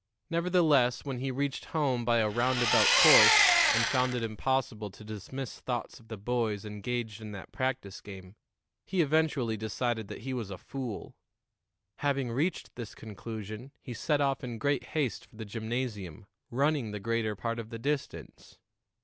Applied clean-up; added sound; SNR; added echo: none; Engine; -5 dB; none.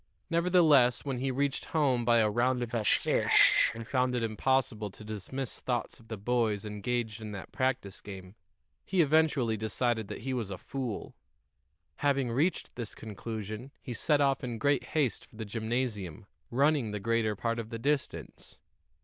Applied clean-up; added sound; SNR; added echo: neural diffusion model UNIVERSE++.